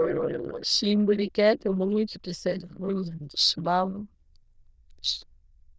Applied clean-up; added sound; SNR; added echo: neural diffusion model UNIVERSE++.